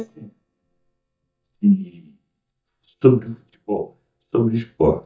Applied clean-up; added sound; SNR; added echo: neural mask model DeepFilterNet 3.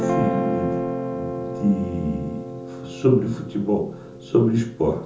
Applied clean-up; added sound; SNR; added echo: none; Guitar; 5 dB; reverberation time 0.6 s.